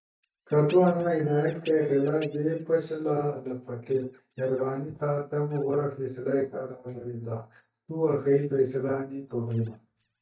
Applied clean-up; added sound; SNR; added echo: neural mask model DeepFilterNet 3.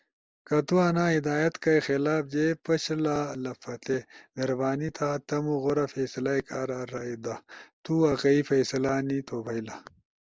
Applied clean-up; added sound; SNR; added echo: none; none; none; none.